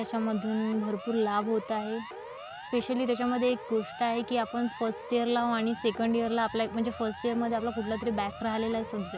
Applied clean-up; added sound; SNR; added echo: none; Siren; 13 dB; none.